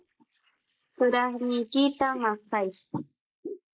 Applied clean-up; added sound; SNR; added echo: neural mask model Resemble Enhance denoiser.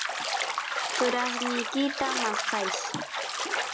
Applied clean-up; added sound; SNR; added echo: none; Bathtub (filling or washing); -2 dB; none.